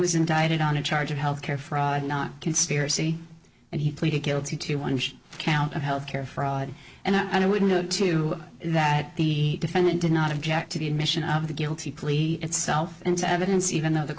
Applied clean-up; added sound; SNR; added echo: neural separator model SepFormer DNS4.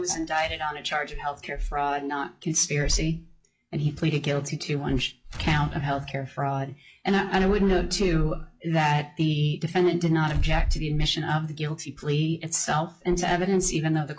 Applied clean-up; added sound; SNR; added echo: classical method log-MMSE.